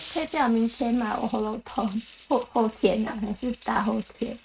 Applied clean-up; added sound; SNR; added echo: neural mask model RNNoise.